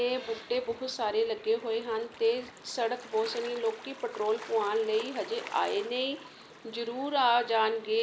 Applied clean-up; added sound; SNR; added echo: none; Gull, seagull / Waves, surf; 18 dB; none.